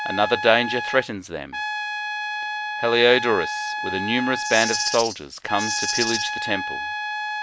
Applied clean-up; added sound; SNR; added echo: none; Rattle (instrument) + Trumpet; 3 dB; none.